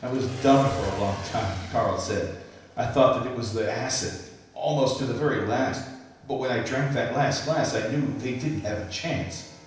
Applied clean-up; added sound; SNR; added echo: none; Motorcycle / Engine; 19 dB; reverberation time 0.9 s.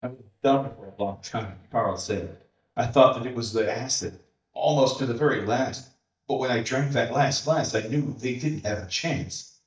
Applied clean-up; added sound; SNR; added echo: neural mask model DeepFilterNet 3.